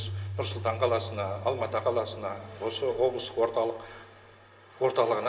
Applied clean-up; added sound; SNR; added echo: none; Keyboard (musical); 11 dB; reverberation time 2.7 s.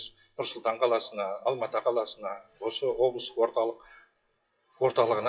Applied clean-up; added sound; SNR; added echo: classical method WPE with log-MMSE.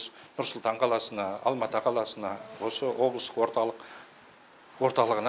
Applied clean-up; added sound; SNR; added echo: none; none; none; none.